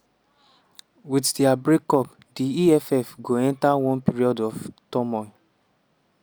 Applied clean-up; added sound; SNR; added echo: none; none; none; none.